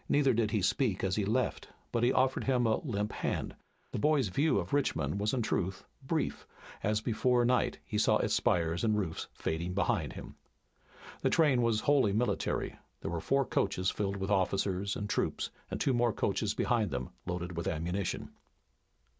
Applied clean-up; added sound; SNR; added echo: none; none; none; none.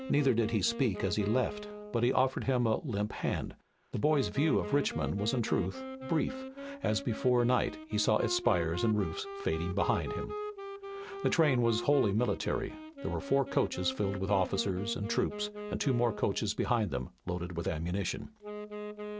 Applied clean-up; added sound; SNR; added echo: none; Wind instrument, woodwind instrument; 10 dB; none.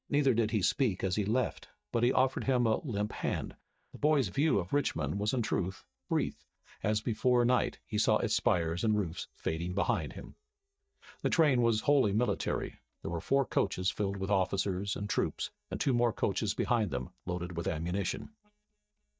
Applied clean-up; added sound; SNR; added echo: neural mask model DeepFilterNet 3.